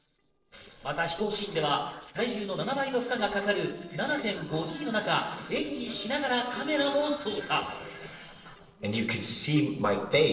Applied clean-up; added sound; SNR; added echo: neural separator model SepFormer DNS4.